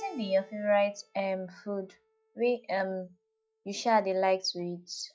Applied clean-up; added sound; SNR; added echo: classical method log-MMSE.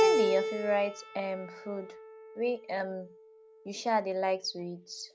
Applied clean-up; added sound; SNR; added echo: none; Keyboard (musical); 1 dB; none.